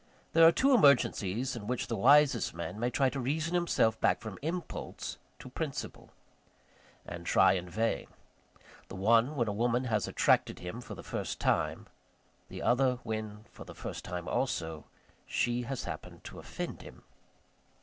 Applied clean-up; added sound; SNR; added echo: none; none; none; none.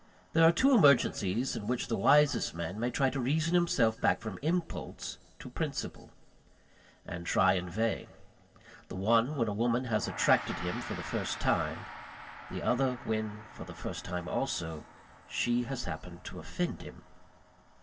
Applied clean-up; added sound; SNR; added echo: none; Gong; 18 dB; reverberation time 1.5 s.